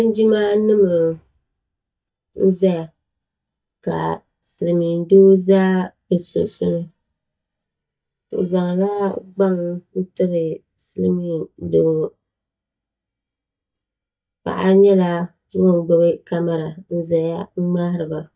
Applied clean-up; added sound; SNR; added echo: neural mask model DeepFilterNet 3.